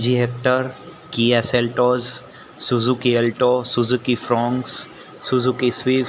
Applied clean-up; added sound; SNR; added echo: none; none; none; none.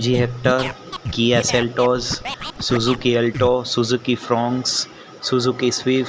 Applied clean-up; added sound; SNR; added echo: none; Scratching (performance technique); 9 dB; none.